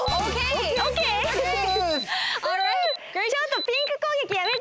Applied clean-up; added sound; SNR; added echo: none; Alarm; 10 dB; none.